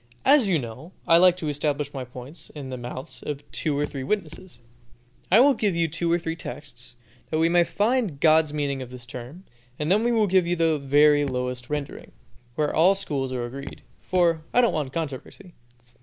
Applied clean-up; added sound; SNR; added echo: none; Raindrop / Drip; 16 dB; none.